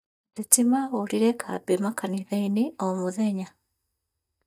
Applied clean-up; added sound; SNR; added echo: neural mask model DeepFilterNet 3.